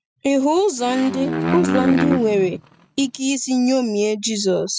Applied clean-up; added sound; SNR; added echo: neural mask model RNNoise.